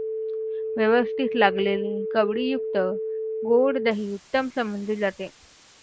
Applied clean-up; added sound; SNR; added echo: none; Telephone; 5 dB; none.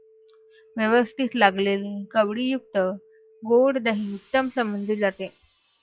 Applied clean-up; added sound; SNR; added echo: classical method log-MMSE.